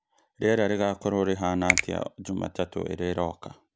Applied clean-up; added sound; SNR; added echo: none; Finger snapping; 3 dB; none.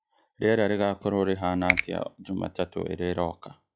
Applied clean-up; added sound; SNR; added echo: classical method log-MMSE.